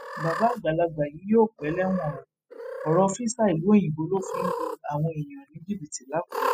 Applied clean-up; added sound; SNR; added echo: classical method spectral subtraction.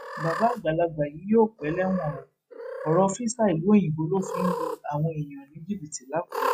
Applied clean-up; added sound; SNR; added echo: classical method log-MMSE.